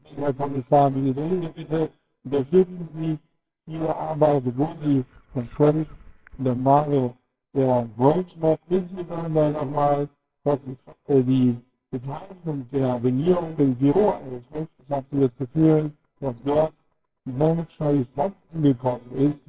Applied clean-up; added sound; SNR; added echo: neural separator model SepFormer WHAMR!.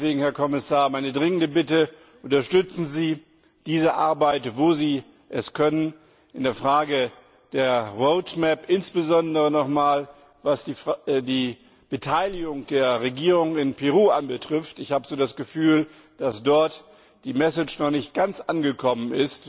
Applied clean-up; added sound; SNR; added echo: none; none; none; none.